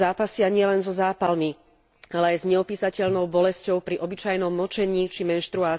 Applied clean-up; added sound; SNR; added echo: none; none; none; none.